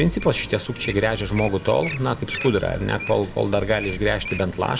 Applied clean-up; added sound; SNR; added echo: none; Wild animals; 14 dB; reverberation time 1.7 s.